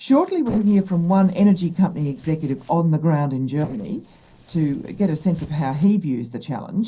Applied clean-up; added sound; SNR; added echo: neural separator model SepFormer DNS4.